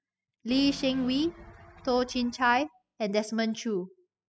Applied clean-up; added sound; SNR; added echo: classical method spectral subtraction.